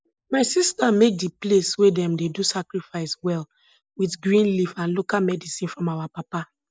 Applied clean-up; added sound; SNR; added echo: neural mask model Resemble Enhance denoiser.